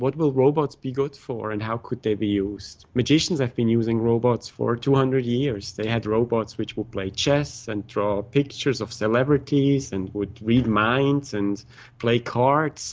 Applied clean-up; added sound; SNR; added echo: none; none; none; none.